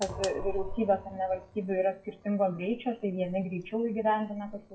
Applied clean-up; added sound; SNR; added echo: classical method WPE with log-MMSE.